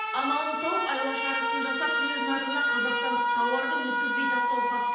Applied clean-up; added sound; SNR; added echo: none; Alarm; -5 dB; reverberation time 0.9 s.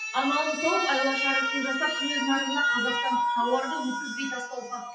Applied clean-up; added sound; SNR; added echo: classical method WPE with log-MMSE.